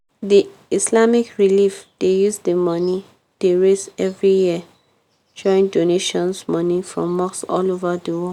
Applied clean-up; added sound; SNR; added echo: none; none; none; none.